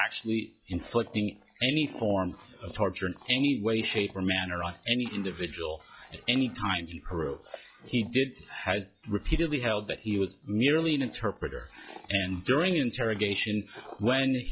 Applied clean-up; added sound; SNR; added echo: classical method log-MMSE.